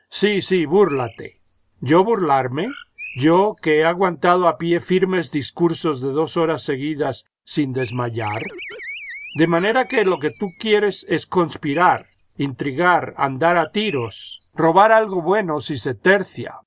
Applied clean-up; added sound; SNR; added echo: none; Animal + Bird; 20 dB; none.